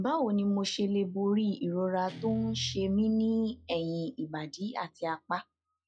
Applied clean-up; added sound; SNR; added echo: classical method log-MMSE.